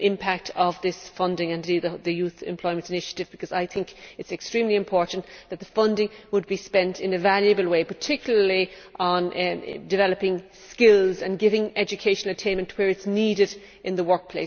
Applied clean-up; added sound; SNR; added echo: none; none; none; none.